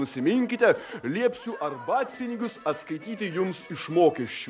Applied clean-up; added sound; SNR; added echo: none; none; none; none.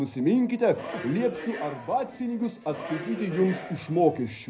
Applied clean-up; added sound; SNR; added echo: none; Subway, metro, underground; 12 dB; reverberation time 0.3 s.